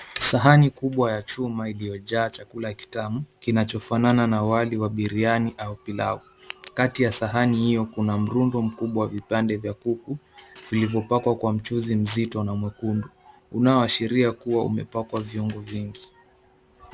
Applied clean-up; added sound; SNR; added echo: none; none; none; none.